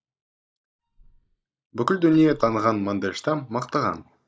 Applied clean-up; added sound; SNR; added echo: neural mask model DeepFilterNet 3.